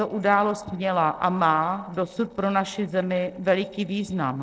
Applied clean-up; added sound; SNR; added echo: neural separator model SepFormer DNS4.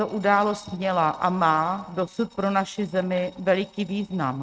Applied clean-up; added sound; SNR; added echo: neural mask model RNNoise.